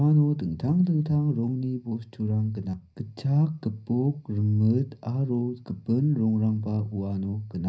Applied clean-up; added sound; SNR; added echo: none; none; none; reverberation time 0.4 s.